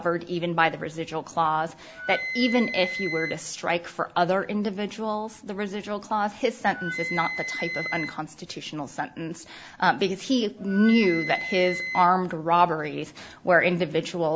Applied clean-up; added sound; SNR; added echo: none; Wind instrument, woodwind instrument; 10 dB; none.